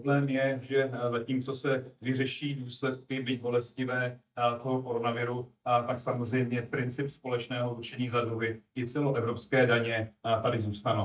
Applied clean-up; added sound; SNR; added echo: neural mask model DeepFilterNet 3.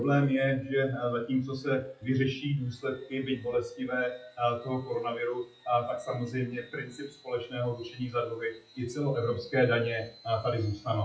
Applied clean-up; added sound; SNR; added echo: classical method WPE with log-MMSE.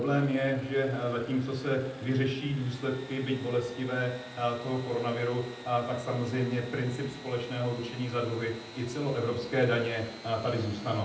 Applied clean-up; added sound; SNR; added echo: none; Sawing / Engine; 17 dB; reverberation time 0.6 s.